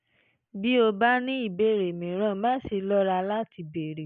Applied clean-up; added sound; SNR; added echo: none; none; none; none.